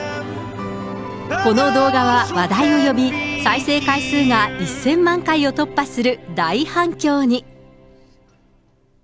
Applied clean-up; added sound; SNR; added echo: none; none; none; none.